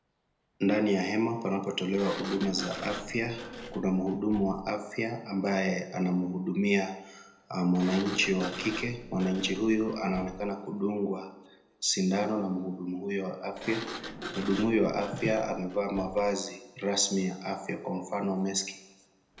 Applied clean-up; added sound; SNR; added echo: none; Sliding door; 15 dB; reverberation time 0.8 s.